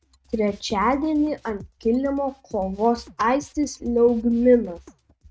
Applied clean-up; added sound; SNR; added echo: neural mask model RNNoise.